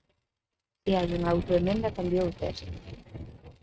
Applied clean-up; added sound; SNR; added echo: neural mask model RNNoise.